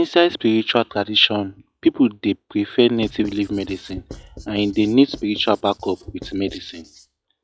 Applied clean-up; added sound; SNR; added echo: classical method log-MMSE.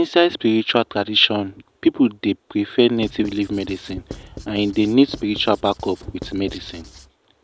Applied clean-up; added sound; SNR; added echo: none; Writing; 17 dB; none.